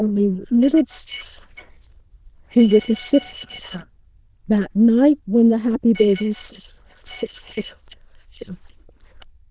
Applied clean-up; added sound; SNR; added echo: neural diffusion model UNIVERSE++.